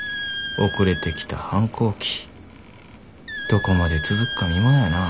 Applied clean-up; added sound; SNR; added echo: none; Squeak; 9 dB; none.